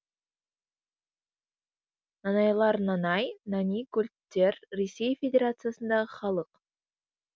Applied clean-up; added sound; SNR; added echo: none; none; none; none.